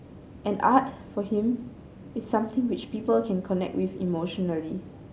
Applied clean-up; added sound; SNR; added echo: none; none; none; none.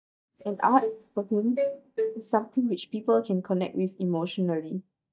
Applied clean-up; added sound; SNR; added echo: neural mask model DeepFilterNet 3.